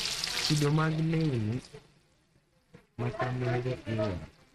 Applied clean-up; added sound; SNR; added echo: neural mask model RNNoise.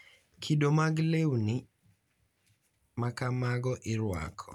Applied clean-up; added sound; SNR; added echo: none; none; none; none.